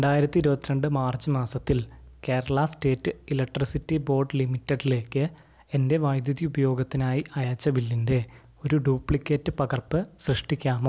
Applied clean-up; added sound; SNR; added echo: none; none; none; none.